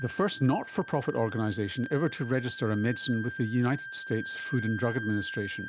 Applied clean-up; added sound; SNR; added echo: none; Wind instrument, woodwind instrument; 11 dB; none.